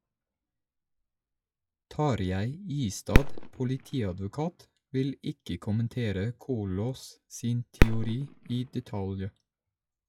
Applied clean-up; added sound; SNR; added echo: classical method log-MMSE.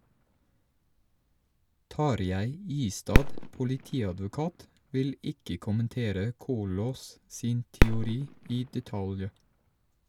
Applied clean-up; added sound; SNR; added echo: none; Fireworks; -1 dB; none.